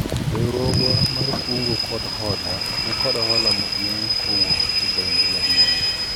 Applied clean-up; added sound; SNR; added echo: none; Rain / Train; -5 dB; none.